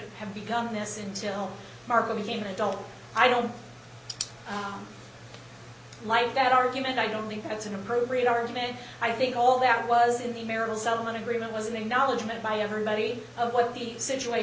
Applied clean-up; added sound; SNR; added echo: none; none; none; none.